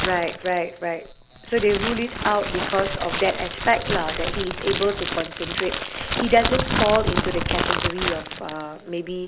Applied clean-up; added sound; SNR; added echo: none; Crackle; 3 dB; none.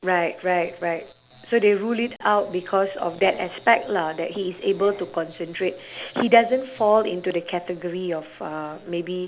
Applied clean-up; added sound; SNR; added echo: none; none; none; none.